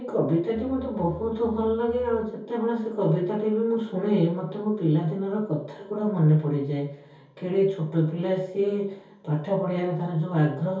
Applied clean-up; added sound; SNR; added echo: none; Bowed string instrument; 17 dB; reverberation time 0.6 s.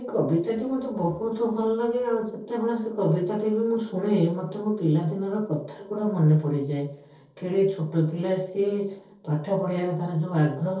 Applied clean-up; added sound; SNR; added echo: neural separator model SepFormer DNS4.